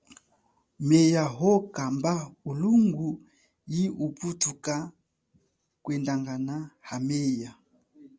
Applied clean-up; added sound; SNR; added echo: none; none; none; none.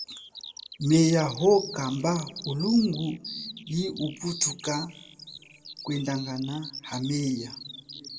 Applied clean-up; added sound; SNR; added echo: none; Bird vocalization, bird call, bird song; 14 dB; reverberation time 1.3 s.